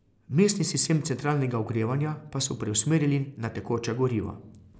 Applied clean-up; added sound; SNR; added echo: none; none; none; none.